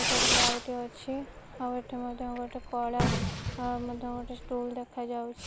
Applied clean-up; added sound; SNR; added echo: none; Fireworks; -2 dB; none.